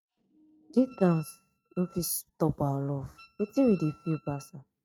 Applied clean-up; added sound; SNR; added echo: neural mask model RNNoise.